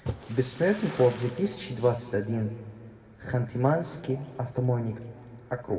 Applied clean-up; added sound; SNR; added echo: none; Splash, splatter; 17 dB; reverberation time 2.2 s.